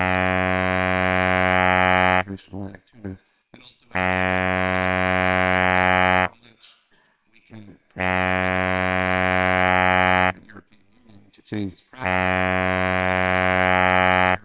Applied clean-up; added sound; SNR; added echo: neural separator model SepFormer WHAMR!.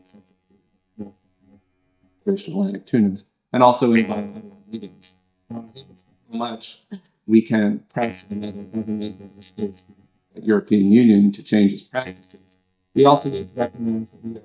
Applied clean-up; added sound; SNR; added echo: neural mask model DeepFilterNet 3.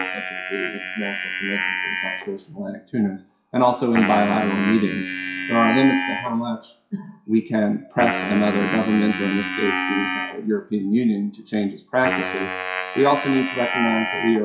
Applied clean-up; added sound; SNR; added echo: classical method WPE with log-MMSE.